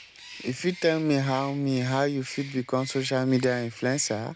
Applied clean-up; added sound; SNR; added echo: none; Bird; 19 dB; none.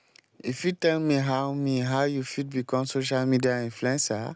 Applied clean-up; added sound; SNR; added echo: none; none; none; none.